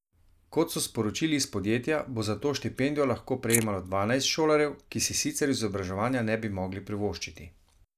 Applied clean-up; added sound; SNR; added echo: neural mask model Resemble Enhance denoiser.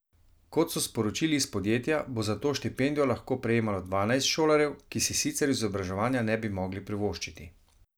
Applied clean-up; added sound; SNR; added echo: none; none; none; none.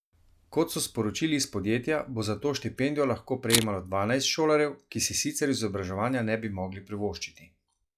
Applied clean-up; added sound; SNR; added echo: classical method log-MMSE.